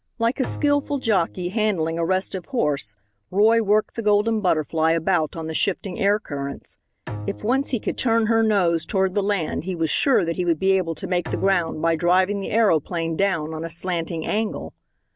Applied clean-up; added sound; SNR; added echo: none; Bowed string instrument; 18 dB; none.